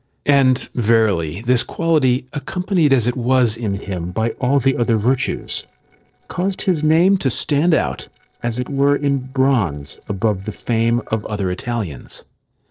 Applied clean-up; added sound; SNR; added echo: neural separator model SepFormer DNS4.